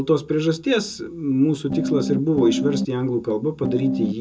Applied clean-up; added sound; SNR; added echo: none; Piano; 1 dB; reverberation time 0.2 s.